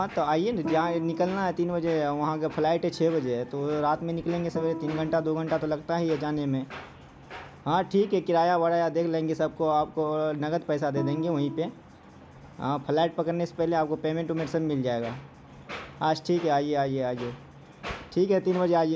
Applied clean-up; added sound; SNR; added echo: none; Guitar; 9 dB; none.